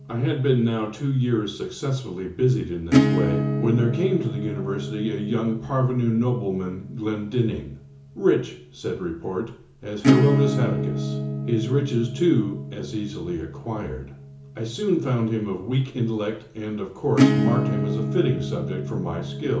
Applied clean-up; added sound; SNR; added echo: none; Acoustic guitar / Strum; 2 dB; reverberation time 0.7 s.